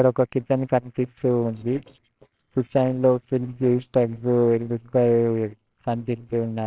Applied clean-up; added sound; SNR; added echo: neural separator model SepFormer WHAMR!.